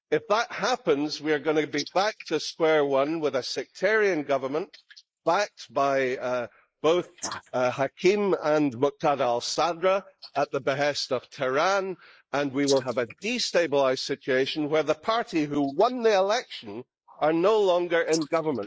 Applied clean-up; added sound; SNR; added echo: neural mask model Resemble Enhance denoiser.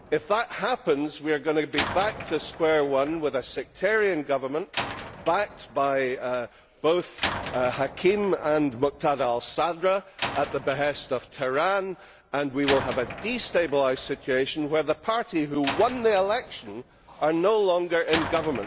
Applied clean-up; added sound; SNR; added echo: none; Slam; 11 dB; none.